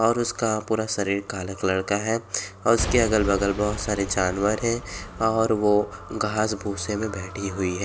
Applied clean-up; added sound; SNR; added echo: none; Shatter / Crushing / Boom; 12 dB; none.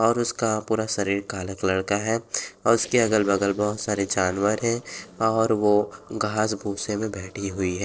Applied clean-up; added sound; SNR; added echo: neural separator model SepFormer DNS4.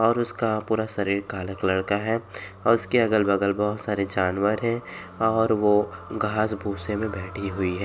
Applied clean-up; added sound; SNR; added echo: none; none; none; none.